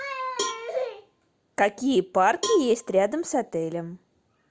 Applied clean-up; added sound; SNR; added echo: none; Cowbell; 12 dB; none.